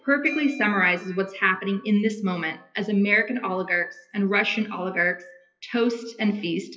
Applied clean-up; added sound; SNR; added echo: classical method WPE with log-MMSE.